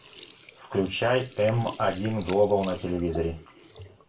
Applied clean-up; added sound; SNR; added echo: none; Sink (filling or washing); 12 dB; reverberation time 0.2 s.